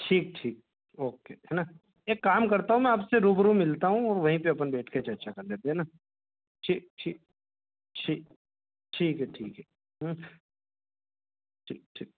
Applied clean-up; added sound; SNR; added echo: none; none; none; none.